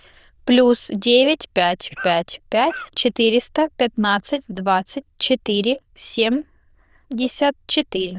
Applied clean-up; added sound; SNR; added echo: neural diffusion model UNIVERSE++.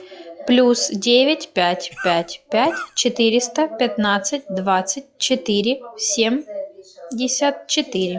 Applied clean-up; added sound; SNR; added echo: classical method log-MMSE.